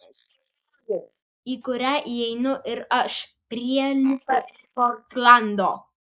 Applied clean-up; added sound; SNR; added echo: neural mask model Resemble Enhance denoiser.